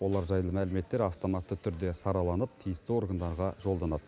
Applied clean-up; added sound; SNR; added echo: none; none; none; none.